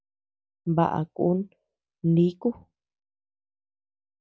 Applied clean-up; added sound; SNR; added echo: none; none; none; none.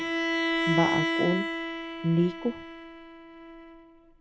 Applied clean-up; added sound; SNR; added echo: none; Bowed string instrument; 0 dB; none.